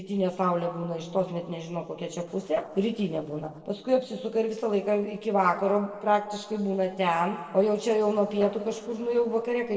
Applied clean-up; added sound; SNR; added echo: neural separator model SepFormer DNS4.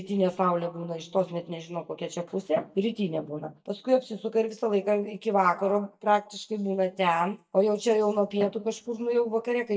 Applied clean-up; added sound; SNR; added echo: neural mask model DeepFilterNet 3.